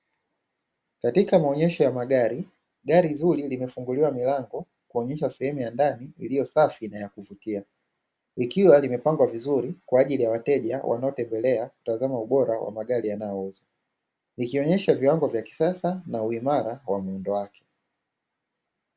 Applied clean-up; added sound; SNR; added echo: none; none; none; none.